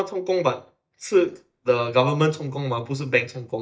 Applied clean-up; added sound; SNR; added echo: neural mask model DeepFilterNet 3.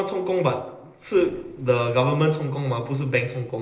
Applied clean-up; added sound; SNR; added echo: neural separator model SepFormer DNS4.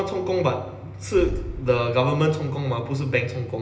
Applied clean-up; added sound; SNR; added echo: none; Boom; 12 dB; reverberation time 1.0 s.